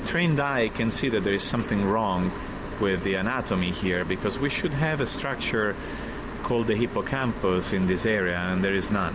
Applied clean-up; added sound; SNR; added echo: none; none; none; none.